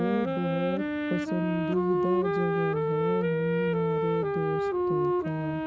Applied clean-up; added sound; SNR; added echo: none; Wind instrument, woodwind instrument; -3 dB; none.